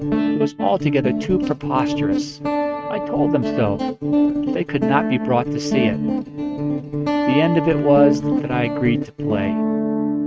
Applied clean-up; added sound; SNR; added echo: neural mask model RNNoise.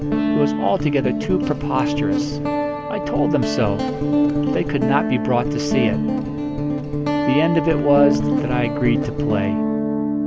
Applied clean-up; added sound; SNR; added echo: none; Guitar; -2 dB; none.